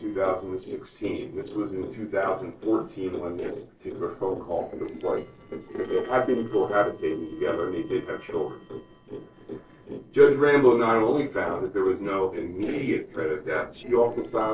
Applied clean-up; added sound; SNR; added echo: neural separator model SepFormer DNS4.